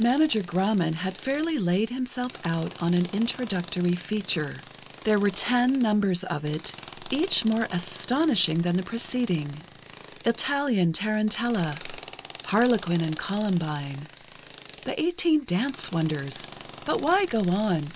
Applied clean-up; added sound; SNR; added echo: none; Tools; 18 dB; none.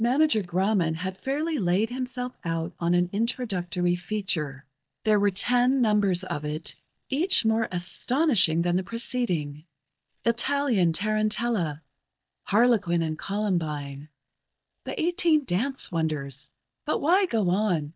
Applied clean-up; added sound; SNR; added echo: neural mask model DeepFilterNet 3.